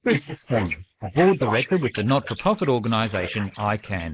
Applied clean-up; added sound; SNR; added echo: neural mask model Resemble Enhance denoiser.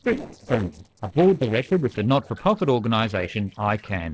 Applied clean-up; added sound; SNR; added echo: neural separator model SepFormer DNS4.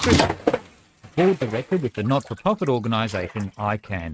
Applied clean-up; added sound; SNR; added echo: neural mask model RNNoise.